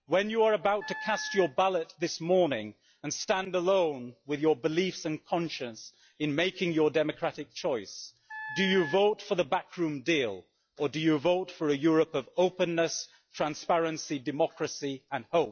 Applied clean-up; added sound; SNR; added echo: classical method log-MMSE.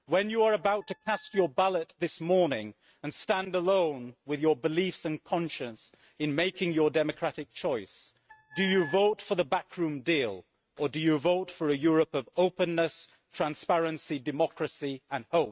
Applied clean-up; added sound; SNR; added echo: neural mask model RNNoise.